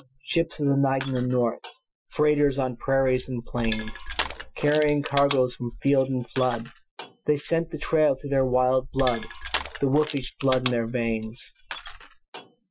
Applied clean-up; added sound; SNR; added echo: classical method Wiener filter.